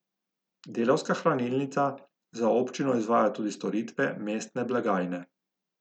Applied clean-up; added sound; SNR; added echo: none; none; none; none.